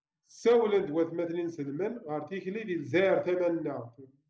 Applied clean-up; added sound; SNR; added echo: none; none; none; none.